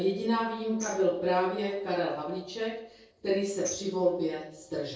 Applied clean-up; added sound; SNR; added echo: neural separator model SepFormer DNS4.